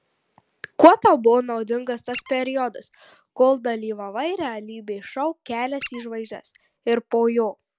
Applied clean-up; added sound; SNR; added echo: none; Squeak; 18 dB; none.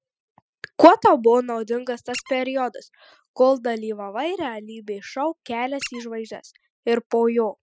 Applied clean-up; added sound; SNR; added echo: classical method spectral subtraction.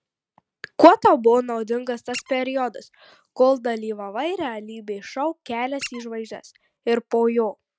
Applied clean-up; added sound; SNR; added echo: neural mask model RNNoise.